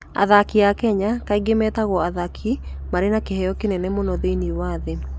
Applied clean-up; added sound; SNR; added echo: none; none; none; none.